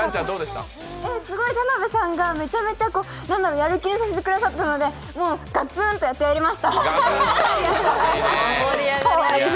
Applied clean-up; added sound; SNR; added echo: none; none; none; none.